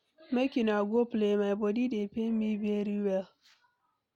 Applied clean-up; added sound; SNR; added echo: none; none; none; none.